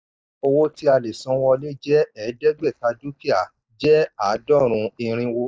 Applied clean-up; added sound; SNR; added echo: neural mask model DeepFilterNet 3.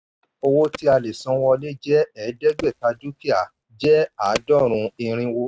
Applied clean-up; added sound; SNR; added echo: neural mask model RNNoise.